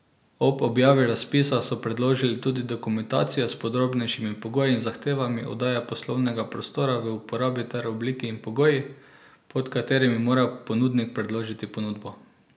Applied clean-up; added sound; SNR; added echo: none; none; none; none.